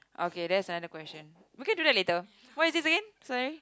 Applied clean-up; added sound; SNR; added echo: none; none; none; none.